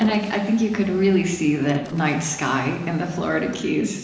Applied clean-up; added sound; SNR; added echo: neural separator model SepFormer DNS4.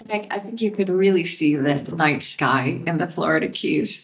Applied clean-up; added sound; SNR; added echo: neural mask model DeepFilterNet 3.